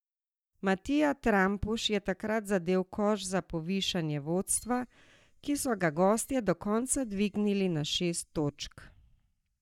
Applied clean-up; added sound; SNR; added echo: neural mask model DeepFilterNet 3.